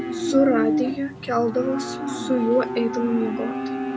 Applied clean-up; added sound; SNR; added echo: none; Livestock, farm animals, working animals; 4 dB; none.